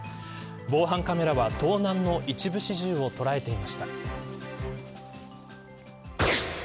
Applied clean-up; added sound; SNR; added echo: none; none; none; none.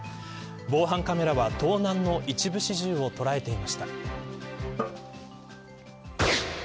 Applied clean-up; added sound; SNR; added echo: none; Drum; 12 dB; none.